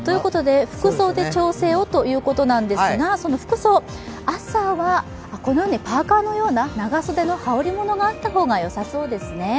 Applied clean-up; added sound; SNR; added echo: none; none; none; none.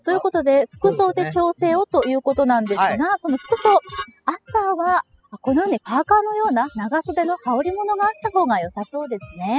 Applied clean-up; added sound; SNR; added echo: classical method spectral subtraction.